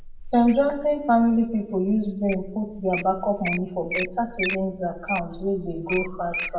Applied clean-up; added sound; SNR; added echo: none; Wild animals; 10 dB; reverberation time 0.7 s.